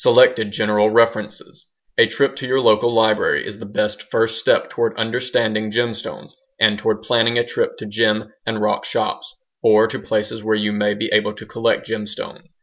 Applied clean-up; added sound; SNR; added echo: none; none; none; none.